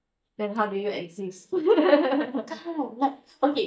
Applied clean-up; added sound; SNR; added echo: neural mask model DeepFilterNet 3.